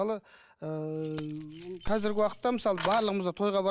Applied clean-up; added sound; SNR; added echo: none; Keys jangling; 8 dB; none.